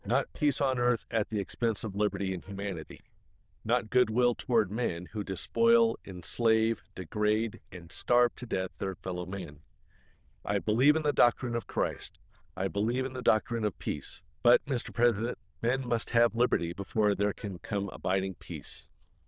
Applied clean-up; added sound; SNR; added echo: neural diffusion model UNIVERSE++.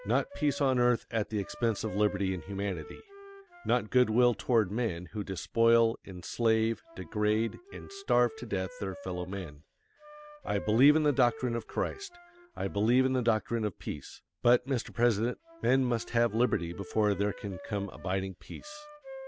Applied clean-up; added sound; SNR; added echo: none; Wind instrument, woodwind instrument; 19 dB; none.